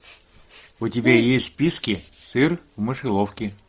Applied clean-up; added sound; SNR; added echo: none; none; none; none.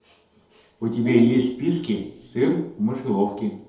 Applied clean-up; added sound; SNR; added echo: none; none; none; reverberation time 2.0 s.